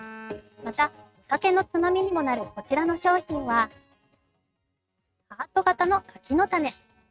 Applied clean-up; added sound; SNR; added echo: neural mask model RNNoise.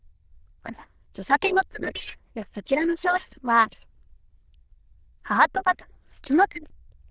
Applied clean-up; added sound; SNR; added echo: neural diffusion model UNIVERSE++.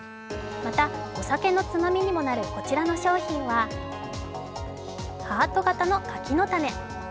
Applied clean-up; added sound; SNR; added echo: none; Bowed string instrument; 19 dB; none.